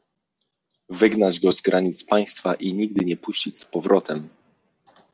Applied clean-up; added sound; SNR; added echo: none; none; none; none.